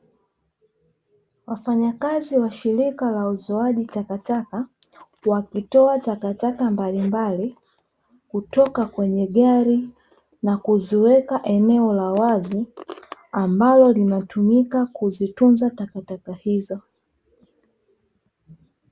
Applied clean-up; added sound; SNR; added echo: none; none; none; none.